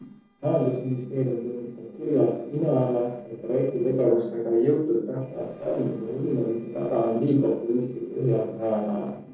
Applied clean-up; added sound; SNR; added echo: neural separator model SepFormer DNS4.